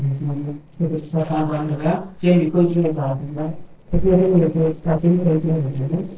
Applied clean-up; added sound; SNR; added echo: neural separator model SepFormer DNS4.